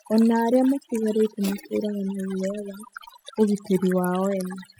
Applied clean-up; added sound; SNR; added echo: classical method spectral subtraction.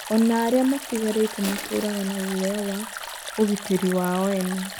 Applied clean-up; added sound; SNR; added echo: none; Stream + Crushing; 11 dB; none.